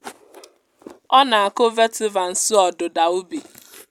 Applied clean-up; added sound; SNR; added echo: none; none; none; none.